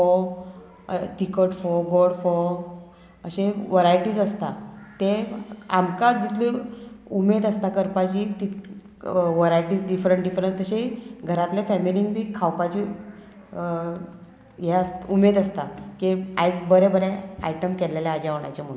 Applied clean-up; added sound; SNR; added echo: none; none; none; none.